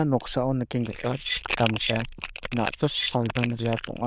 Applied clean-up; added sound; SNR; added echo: neural diffusion model UNIVERSE++.